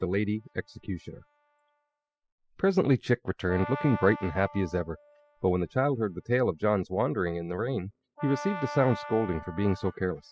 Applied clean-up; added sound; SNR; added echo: classical method spectral subtraction.